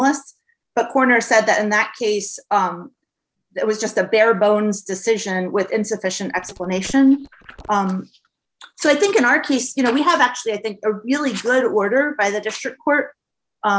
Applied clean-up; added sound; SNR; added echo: neural separator model SepFormer DNS4.